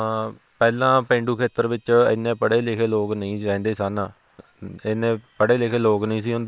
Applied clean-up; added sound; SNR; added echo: neural separator model SepFormer WHAM!.